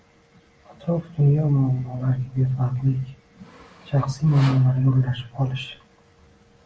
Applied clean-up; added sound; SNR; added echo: none; Sawing; 18 dB; none.